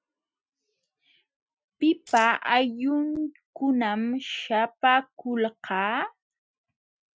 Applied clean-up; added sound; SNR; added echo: classical method Wiener filter.